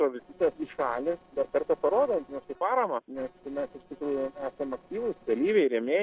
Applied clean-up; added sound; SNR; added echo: neural separator model SepFormer DNS4.